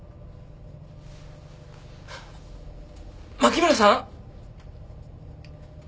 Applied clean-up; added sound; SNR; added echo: none; none; none; none.